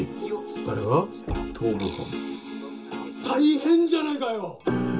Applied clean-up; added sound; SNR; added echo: none; Knock; 15 dB; reverberation time 0.2 s.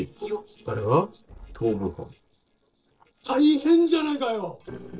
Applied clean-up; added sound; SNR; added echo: neural separator model SepFormer DNS4.